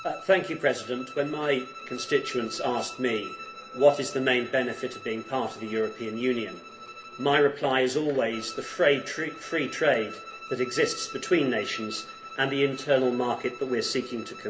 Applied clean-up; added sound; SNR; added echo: none; Bowed string instrument; 15 dB; reverberation time 0.3 s.